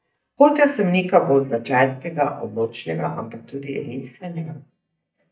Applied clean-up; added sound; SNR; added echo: neural mask model DeepFilterNet 3.